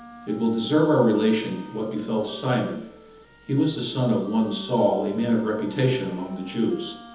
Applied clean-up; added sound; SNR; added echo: none; Wind instrument, woodwind instrument; 20 dB; reverberation time 1.3 s.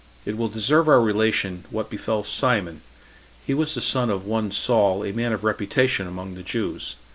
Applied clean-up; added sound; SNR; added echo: none; none; none; none.